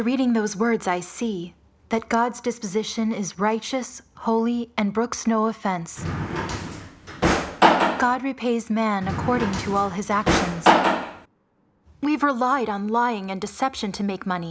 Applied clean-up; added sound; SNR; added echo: none; Drawer open or close; -2 dB; none.